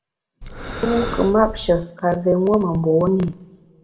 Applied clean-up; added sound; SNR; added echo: none; Breathing; 9 dB; reverberation time 0.6 s.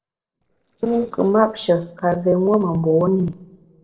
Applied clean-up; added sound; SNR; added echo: neural separator model SepFormer DNS4.